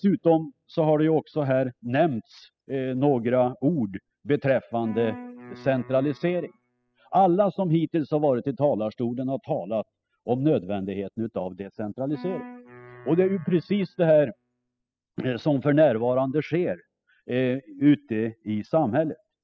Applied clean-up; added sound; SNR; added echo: classical method spectral subtraction.